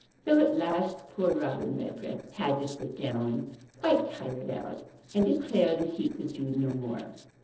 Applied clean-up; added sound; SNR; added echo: neural separator model SepFormer DNS4.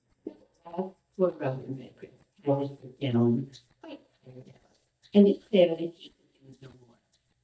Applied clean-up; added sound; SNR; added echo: neural mask model DeepFilterNet 3.